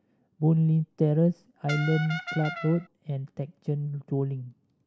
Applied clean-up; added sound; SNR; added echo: none; Brass instrument; 8 dB; none.